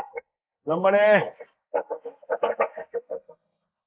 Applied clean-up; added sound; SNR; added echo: neural mask model Resemble Enhance denoiser.